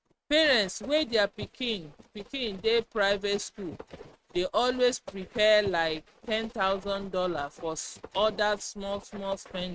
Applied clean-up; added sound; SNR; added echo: neural mask model RNNoise.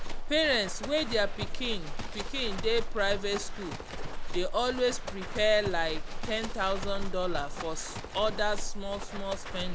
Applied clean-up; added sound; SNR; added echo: none; Livestock, farm animals, working animals; 1 dB; none.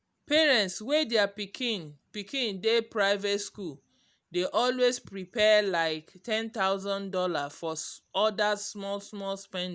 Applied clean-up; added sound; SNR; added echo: none; none; none; none.